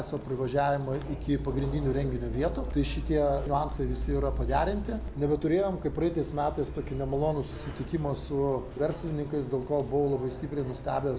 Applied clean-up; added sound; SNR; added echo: none; none; none; none.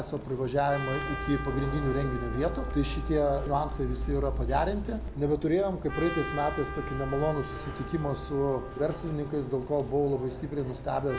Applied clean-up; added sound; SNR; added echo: none; Trumpet; 13 dB; none.